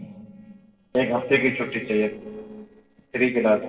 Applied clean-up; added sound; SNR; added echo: neural separator model SepFormer DNS4.